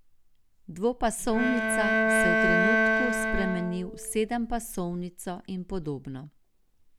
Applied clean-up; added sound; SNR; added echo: none; Bowed string instrument; -5 dB; none.